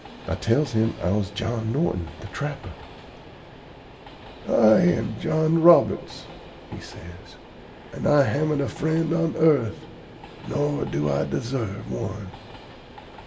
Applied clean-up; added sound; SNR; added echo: none; Train; 18 dB; reverberation time 1.4 s.